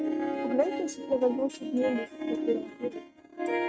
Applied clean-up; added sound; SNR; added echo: neural mask model RNNoise.